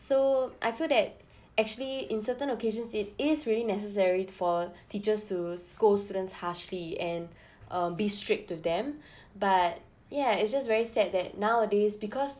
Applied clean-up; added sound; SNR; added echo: none; none; none; none.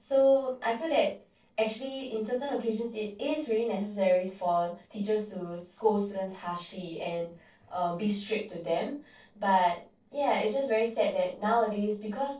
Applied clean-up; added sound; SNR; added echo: neural separator model SepFormer DNS4.